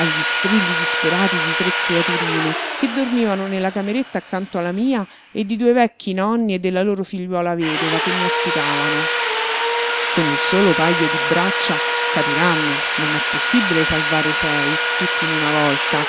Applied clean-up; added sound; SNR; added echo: none; Sawing; 0 dB; none.